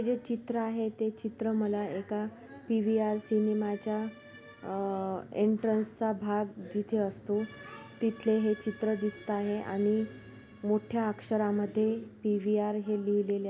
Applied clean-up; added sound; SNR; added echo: none; none; none; none.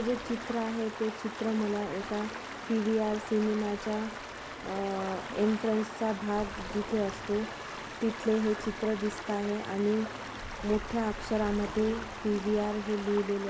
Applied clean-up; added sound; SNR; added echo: none; Stream; 9 dB; none.